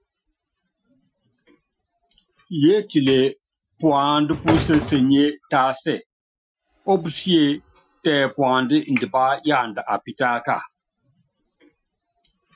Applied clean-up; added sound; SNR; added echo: classical method Wiener filter.